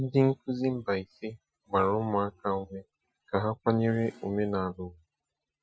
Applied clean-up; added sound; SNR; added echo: classical method Wiener filter.